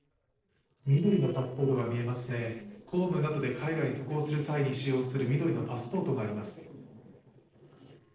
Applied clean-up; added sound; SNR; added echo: neural separator model SepFormer DNS4.